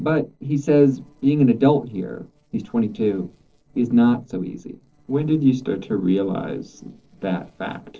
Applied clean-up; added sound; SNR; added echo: neural separator model SepFormer DNS4.